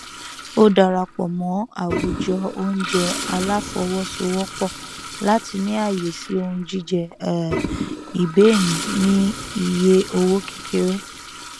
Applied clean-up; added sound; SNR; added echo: none; Toilet flush; 9 dB; none.